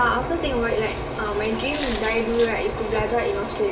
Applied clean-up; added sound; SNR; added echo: none; Glass; 11 dB; reverberation time 1.4 s.